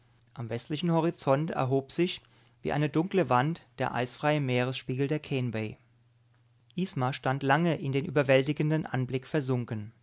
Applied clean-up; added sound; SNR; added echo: none; none; none; none.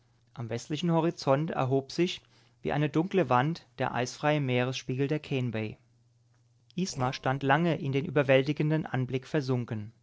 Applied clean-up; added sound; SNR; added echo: neural separator model SepFormer DNS4.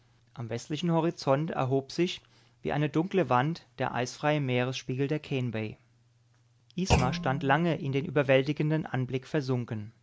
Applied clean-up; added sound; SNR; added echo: none; Thump, thud; 6 dB; none.